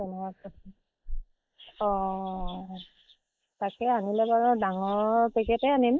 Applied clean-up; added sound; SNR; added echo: neural mask model Resemble Enhance denoiser.